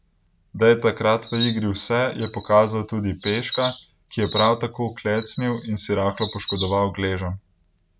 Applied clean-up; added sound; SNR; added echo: none; Chirp, tweet; 11 dB; none.